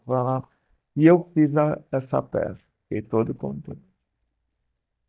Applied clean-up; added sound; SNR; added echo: neural mask model DeepFilterNet 3.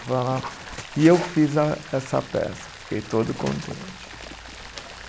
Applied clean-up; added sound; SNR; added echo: none; Dog + Rain; 13 dB; none.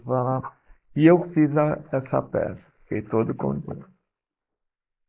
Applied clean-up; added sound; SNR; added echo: neural mask model Resemble Enhance denoiser.